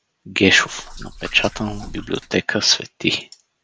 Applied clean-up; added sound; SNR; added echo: none; Liquid; 15 dB; none.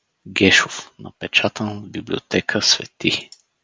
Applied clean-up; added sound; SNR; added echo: none; none; none; none.